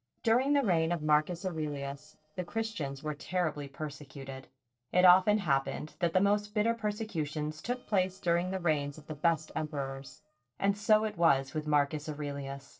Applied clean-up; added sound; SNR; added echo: neural separator model SepFormer DNS4.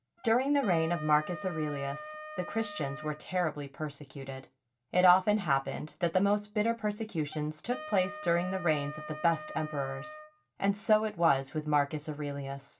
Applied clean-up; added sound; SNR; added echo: none; Wind instrument, woodwind instrument; 15 dB; reverberation time 0.2 s.